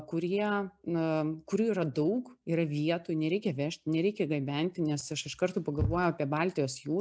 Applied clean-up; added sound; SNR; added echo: none; none; none; none.